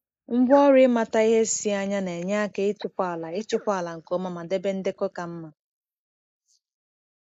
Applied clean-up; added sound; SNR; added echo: neural mask model Resemble Enhance denoiser.